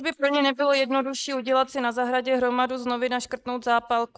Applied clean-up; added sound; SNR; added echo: neural mask model Resemble Enhance denoiser.